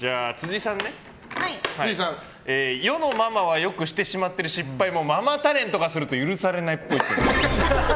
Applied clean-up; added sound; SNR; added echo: none; none; none; none.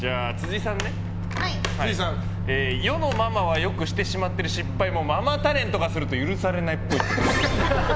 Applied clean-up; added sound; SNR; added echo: none; Microwave oven; 2 dB; none.